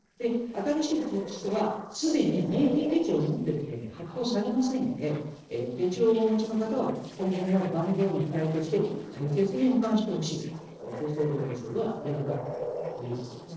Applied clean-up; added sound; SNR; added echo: neural separator model SepFormer DNS4.